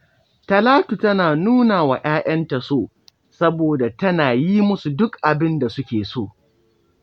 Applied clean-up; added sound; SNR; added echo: none; none; none; none.